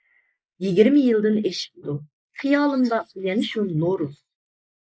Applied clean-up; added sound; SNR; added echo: neural mask model Resemble Enhance denoiser.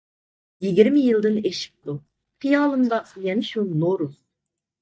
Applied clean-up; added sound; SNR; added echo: neural mask model DeepFilterNet 3.